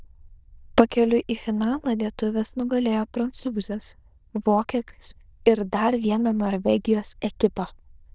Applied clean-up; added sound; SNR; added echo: neural diffusion model UNIVERSE++.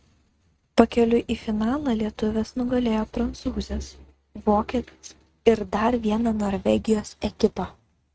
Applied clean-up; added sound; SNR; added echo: neural mask model RNNoise.